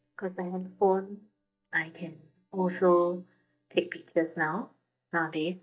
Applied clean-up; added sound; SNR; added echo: neural mask model DeepFilterNet 3.